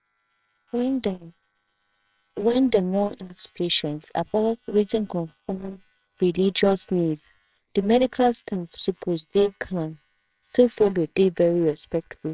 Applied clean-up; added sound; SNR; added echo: neural separator model SepFormer WHAMR!.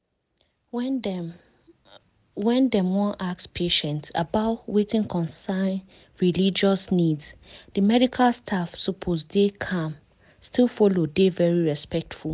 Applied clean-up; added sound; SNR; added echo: none; none; none; none.